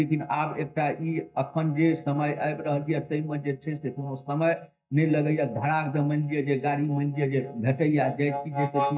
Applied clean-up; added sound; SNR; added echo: neural mask model DeepFilterNet 3.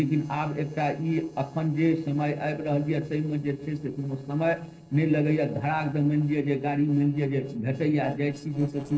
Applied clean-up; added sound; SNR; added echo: neural separator model SepFormer DNS4.